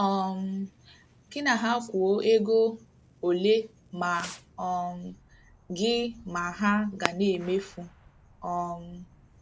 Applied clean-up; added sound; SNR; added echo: none; Fireworks; 17 dB; none.